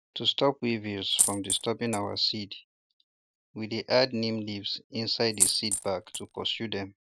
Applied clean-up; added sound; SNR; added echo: none; Coin (dropping); -3 dB; none.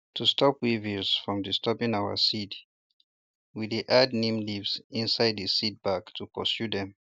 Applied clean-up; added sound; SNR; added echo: none; none; none; none.